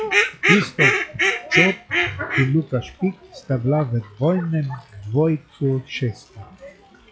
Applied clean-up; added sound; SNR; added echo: classical method log-MMSE.